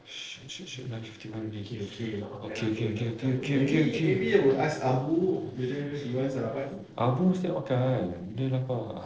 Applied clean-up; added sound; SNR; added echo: neural separator model SepFormer DNS4.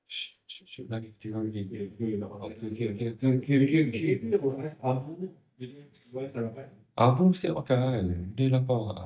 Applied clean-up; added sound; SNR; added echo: neural mask model DeepFilterNet 3.